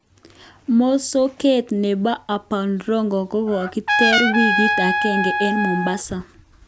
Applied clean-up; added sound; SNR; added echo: none; Trumpet; 1 dB; none.